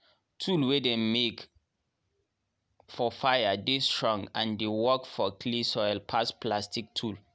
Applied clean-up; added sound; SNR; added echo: none; none; none; none.